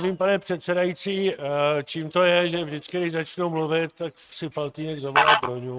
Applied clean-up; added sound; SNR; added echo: neural mask model RNNoise.